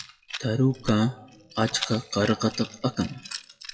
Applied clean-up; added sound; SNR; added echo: classical method WPE with log-MMSE.